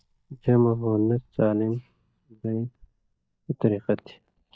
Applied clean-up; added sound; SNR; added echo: neural mask model DeepFilterNet 3.